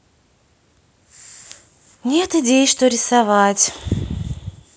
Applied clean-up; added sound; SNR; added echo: none; none; none; none.